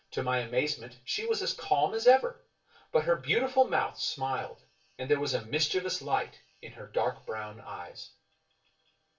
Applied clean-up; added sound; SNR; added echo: none; none; none; reverberation time 0.2 s.